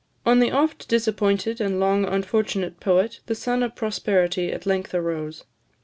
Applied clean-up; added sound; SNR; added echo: none; none; none; none.